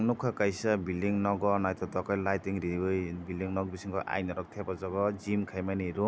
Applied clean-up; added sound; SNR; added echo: none; none; none; none.